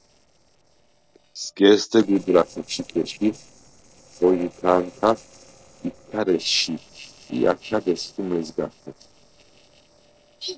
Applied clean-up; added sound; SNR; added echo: neural separator model SepFormer DNS4.